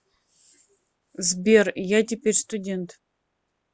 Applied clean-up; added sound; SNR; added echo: none; none; none; none.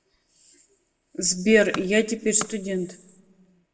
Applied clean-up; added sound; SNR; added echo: none; Tools; 15 dB; reverberation time 1.0 s.